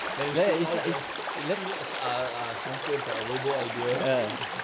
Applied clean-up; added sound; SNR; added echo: none; Stream; 3 dB; none.